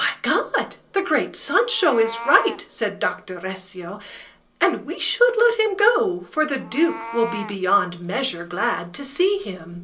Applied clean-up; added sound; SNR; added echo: none; Meow; 18 dB; reverberation time 0.2 s.